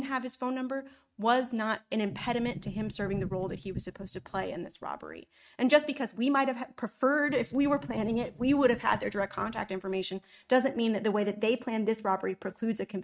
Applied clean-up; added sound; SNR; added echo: neural mask model RNNoise.